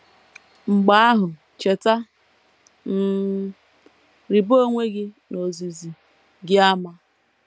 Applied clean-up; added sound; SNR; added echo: none; none; none; none.